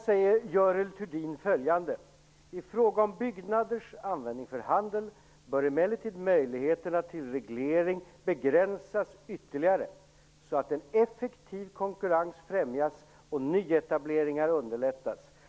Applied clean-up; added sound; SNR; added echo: none; none; none; none.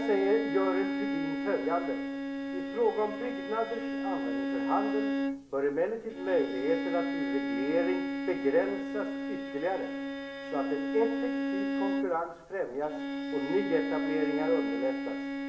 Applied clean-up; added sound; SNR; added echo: none; Bowed string instrument; 1 dB; reverberation time 0.7 s.